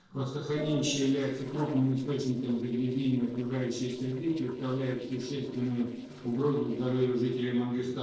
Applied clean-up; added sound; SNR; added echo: neural separator model SepFormer DNS4.